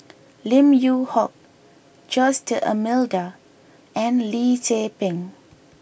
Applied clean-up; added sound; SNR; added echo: none; none; none; none.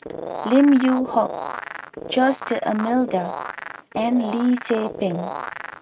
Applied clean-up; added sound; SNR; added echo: neural mask model RNNoise.